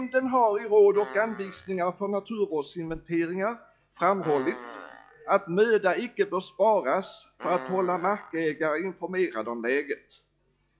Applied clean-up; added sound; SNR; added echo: classical method log-MMSE.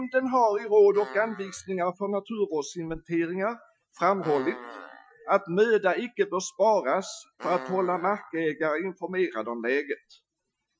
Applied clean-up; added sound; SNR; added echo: classical method Wiener filter.